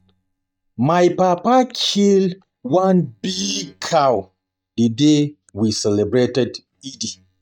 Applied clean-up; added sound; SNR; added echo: neural mask model DeepFilterNet 3.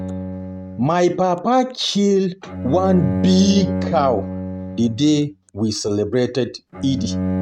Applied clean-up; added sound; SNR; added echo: neural mask model RNNoise.